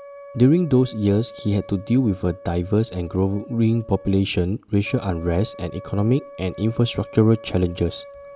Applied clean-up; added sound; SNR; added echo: none; Wind instrument, woodwind instrument; 20 dB; none.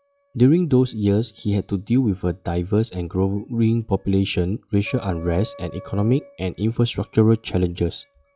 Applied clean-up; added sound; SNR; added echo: classical method log-MMSE.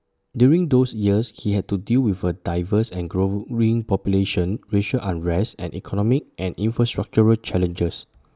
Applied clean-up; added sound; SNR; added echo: none; none; none; none.